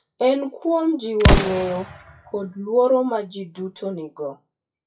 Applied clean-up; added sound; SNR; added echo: classical method WPE with log-MMSE.